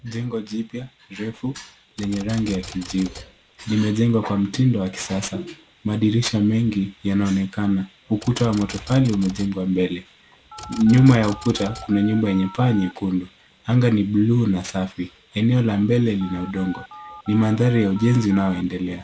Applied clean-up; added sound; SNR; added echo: none; Telephone + Typewriter; 17 dB; none.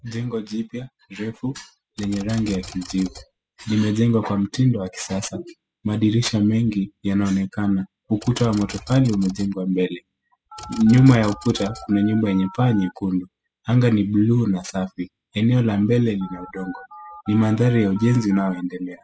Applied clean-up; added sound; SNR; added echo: classical method spectral subtraction.